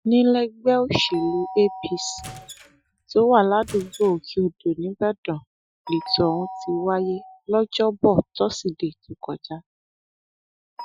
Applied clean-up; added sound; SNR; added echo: classical method Wiener filter.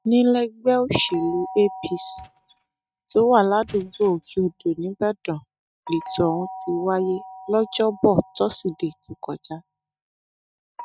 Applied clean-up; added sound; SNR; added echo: neural mask model RNNoise.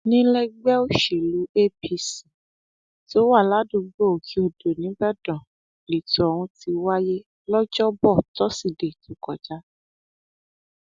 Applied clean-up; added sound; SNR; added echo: none; none; none; none.